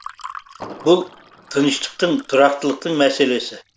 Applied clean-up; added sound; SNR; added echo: none; Fireworks + Fill (with liquid) / Water; 20 dB; none.